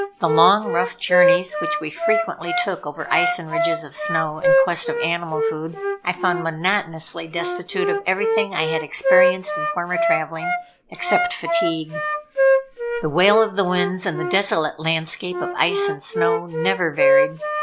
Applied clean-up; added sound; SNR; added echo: none; Wind instrument, woodwind instrument; -1 dB; none.